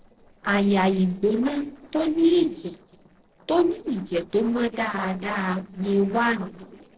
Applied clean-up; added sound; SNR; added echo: neural separator model SepFormer DNS4.